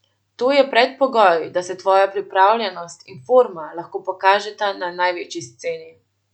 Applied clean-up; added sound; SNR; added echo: none; none; none; none.